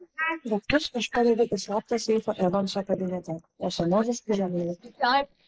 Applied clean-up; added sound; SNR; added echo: neural mask model Resemble Enhance denoiser.